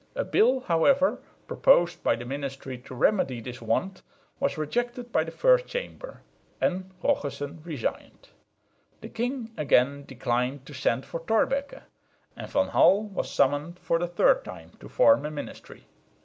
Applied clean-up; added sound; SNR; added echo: none; none; none; none.